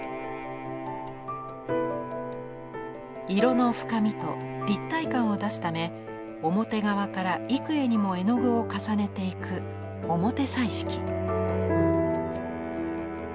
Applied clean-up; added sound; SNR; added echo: none; none; none; none.